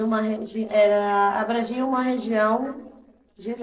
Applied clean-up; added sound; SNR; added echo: neural separator model SepFormer DNS4.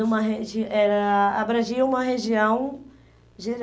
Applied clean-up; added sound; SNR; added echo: none; none; none; none.